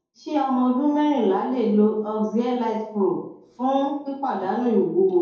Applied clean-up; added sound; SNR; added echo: none; none; none; reverberation time 2.2 s.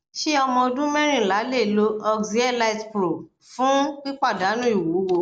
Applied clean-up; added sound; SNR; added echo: none; none; none; none.